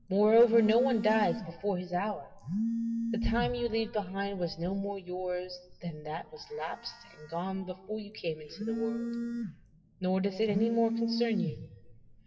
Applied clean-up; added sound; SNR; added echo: classical method WPE with log-MMSE.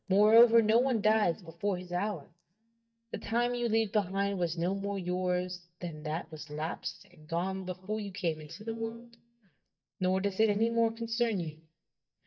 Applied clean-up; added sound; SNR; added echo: neural mask model DeepFilterNet 3.